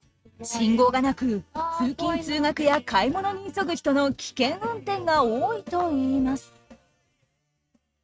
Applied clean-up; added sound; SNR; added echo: neural mask model RNNoise.